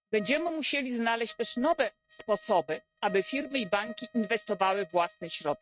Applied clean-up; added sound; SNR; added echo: neural mask model RNNoise.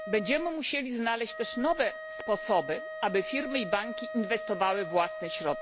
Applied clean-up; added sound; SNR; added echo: none; Wind instrument, woodwind instrument; 9 dB; none.